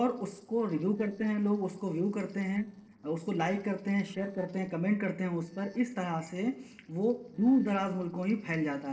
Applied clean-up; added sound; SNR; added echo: neural separator model SepFormer DNS4.